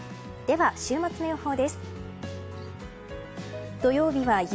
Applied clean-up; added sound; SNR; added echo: none; none; none; none.